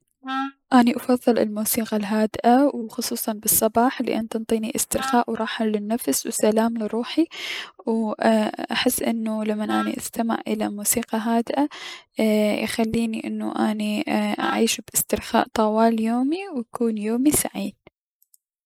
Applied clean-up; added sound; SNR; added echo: neural mask model Resemble Enhance denoiser.